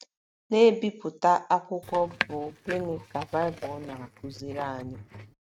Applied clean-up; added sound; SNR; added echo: neural mask model RNNoise.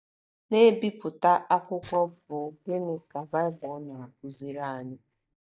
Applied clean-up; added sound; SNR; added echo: neural mask model DeepFilterNet 3.